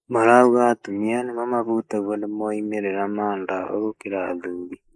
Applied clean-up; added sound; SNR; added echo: neural mask model Resemble Enhance denoiser.